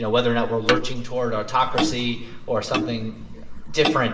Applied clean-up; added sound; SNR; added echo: none; Clock; 6 dB; reverberation time 0.7 s.